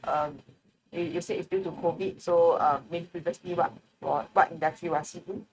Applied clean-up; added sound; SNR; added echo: neural mask model RNNoise.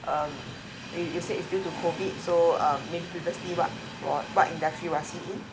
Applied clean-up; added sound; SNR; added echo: none; Train; 11 dB; none.